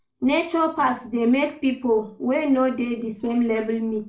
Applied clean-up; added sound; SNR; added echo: neural separator model SepFormer DNS4.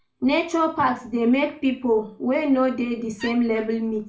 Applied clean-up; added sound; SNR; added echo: none; Wood; 15 dB; reverberation time 0.3 s.